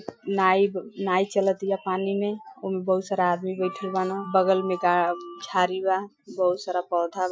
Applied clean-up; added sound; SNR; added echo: classical method Wiener filter.